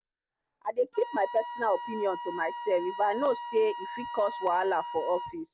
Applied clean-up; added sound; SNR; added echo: none; Wind instrument, woodwind instrument; 9 dB; none.